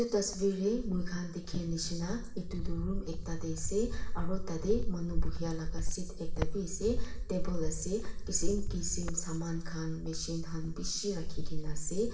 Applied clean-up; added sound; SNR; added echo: none; Cricket; -3 dB; reverberation time 0.8 s.